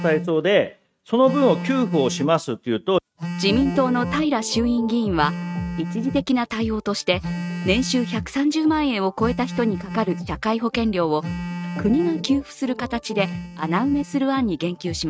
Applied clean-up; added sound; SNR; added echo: neural mask model RNNoise.